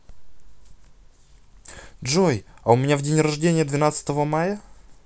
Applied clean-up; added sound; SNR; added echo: none; none; none; none.